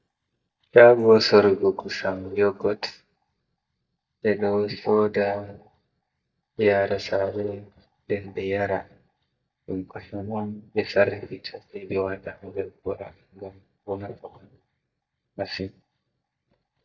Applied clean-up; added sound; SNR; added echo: neural mask model DeepFilterNet 3.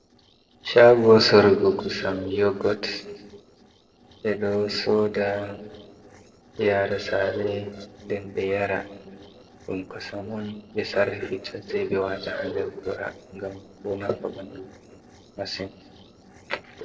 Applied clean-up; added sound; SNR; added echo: neural separator model SepFormer DNS4.